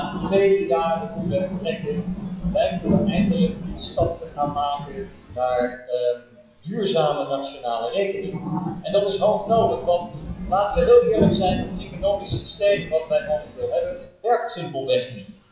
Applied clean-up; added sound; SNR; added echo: classical method WPE with log-MMSE.